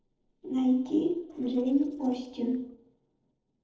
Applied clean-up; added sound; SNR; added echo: neural separator model SepFormer DNS4.